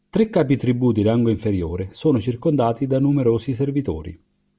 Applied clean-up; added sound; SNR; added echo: none; none; none; none.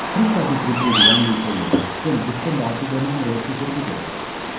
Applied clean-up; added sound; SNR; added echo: none; Bird vocalization, bird call, bird song; 0 dB; reverberation time 0.5 s.